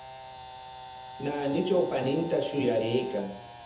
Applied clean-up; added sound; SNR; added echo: none; Camera; 13 dB; reverberation time 0.7 s.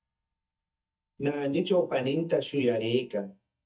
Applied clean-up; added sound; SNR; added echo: neural mask model DeepFilterNet 3.